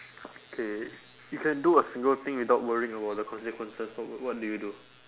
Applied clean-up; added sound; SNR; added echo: none; none; none; none.